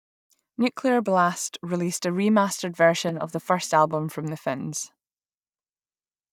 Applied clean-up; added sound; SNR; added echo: neural mask model DeepFilterNet 3.